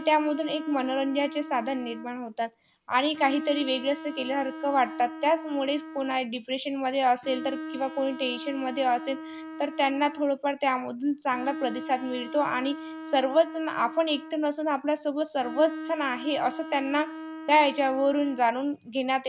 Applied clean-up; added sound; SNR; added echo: none; Bowed string instrument; 12 dB; none.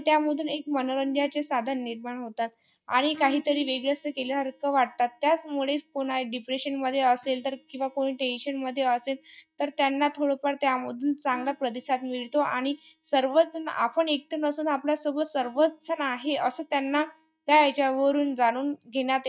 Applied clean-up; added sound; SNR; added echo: neural mask model DeepFilterNet 3.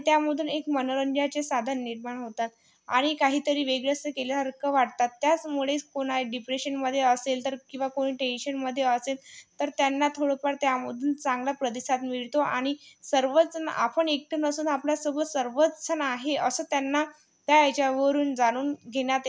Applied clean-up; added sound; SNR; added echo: none; none; none; none.